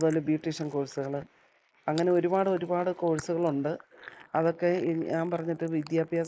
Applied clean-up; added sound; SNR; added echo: neural mask model Resemble Enhance denoiser.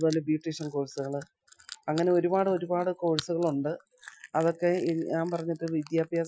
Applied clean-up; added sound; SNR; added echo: classical method Wiener filter.